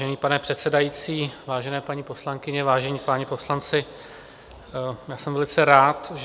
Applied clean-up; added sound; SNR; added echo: none; none; none; none.